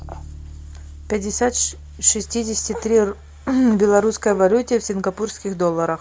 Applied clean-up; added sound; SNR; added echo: none; Bass guitar; 19 dB; none.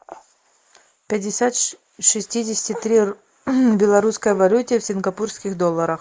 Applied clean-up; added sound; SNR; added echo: neural mask model Resemble Enhance denoiser.